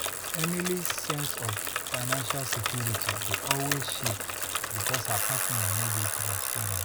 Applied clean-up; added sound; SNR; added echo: none; Bicycle; -4 dB; none.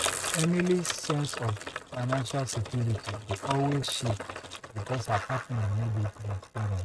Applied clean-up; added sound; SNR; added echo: neural mask model RNNoise.